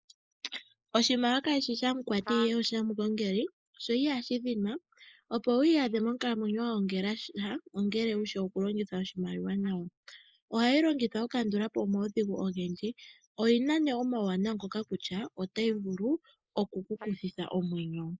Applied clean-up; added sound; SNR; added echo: neural mask model Resemble Enhance denoiser.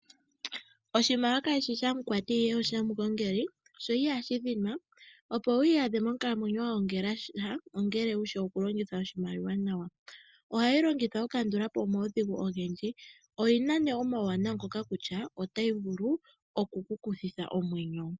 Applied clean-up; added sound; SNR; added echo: none; none; none; none.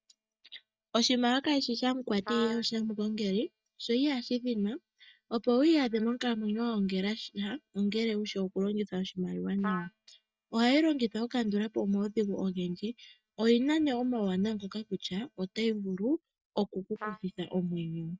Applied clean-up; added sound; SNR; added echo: neural mask model DeepFilterNet 3.